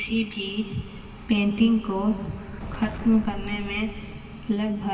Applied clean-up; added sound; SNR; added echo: none; Explosion; 14 dB; reverberation time 2.6 s.